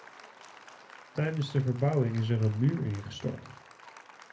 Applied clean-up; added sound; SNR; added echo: none; Applause; 20 dB; reverberation time 0.3 s.